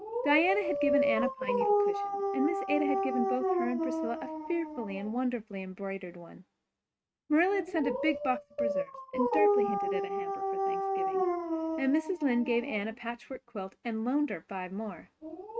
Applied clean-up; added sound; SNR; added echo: neural mask model RNNoise.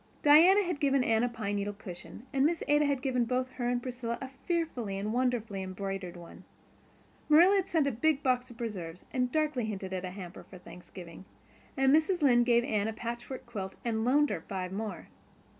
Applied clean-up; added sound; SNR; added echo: none; none; none; none.